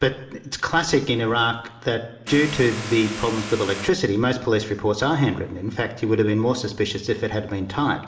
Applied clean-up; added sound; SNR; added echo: none; Vehicle; 10 dB; reverberation time 1.2 s.